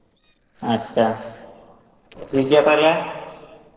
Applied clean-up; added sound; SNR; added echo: neural separator model SepFormer DNS4.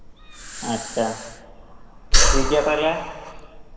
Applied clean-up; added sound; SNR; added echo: none; Breathing; -4 dB; reverberation time 2.3 s.